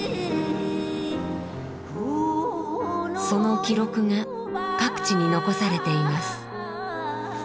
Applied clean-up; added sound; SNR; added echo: none; none; none; none.